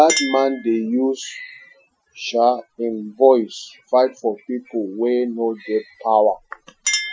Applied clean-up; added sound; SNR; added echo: classical method Wiener filter.